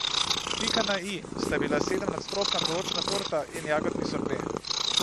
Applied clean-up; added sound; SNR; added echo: none; Purr; -3 dB; none.